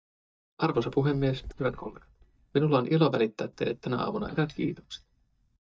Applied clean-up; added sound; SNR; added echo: neural mask model DeepFilterNet 3.